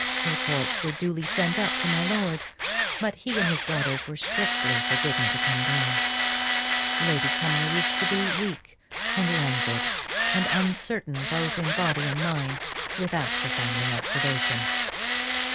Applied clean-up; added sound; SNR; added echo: none; Tools; -4 dB; none.